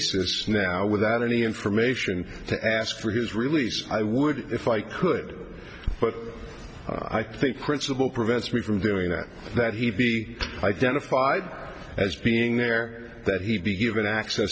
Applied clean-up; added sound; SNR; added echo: none; none; none; none.